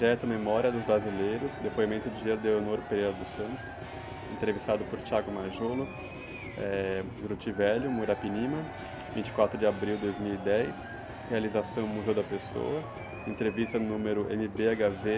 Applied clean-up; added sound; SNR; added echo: none; Crowd / Cheering + Guitar; 13 dB; none.